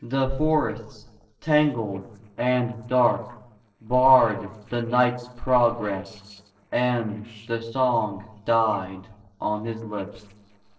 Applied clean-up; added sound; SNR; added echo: neural separator model SepFormer DNS4.